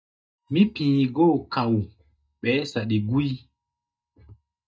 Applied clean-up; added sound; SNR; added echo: neural mask model DeepFilterNet 3.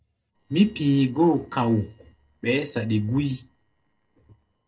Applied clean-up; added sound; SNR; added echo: neural separator model SepFormer DNS4.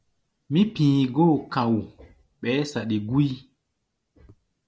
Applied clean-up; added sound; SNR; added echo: none; none; none; none.